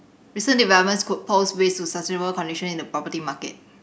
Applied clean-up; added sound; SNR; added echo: none; none; none; none.